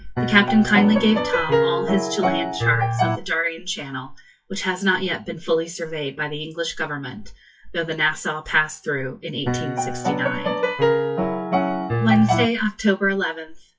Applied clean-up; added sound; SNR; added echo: classical method WPE with log-MMSE.